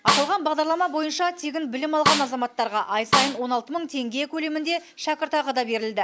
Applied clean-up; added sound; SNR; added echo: none; Snare drum; -1 dB; none.